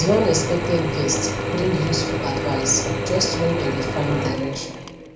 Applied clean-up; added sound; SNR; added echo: none; Drill / Mechanisms; 1 dB; reverberation time 0.4 s.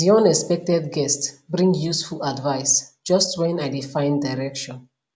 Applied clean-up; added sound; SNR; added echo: none; none; none; none.